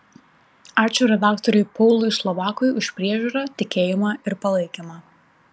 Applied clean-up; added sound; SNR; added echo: none; none; none; none.